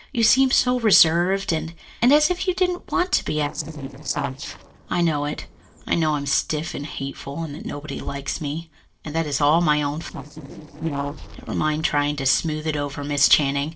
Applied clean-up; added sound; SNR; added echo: neural separator model SepFormer DNS4.